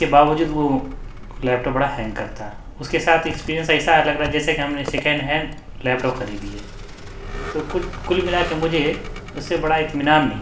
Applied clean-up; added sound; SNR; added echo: none; Vehicle; 16 dB; reverberation time 0.5 s.